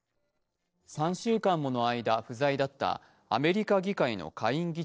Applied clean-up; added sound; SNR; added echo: neural separator model SepFormer DNS4.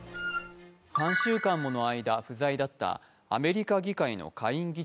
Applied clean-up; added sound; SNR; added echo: none; Wind instrument, woodwind instrument; 5 dB; none.